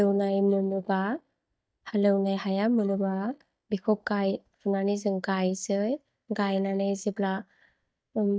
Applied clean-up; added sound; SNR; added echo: neural mask model DeepFilterNet 3.